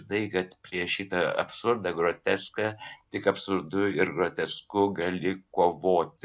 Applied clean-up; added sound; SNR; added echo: none; none; none; none.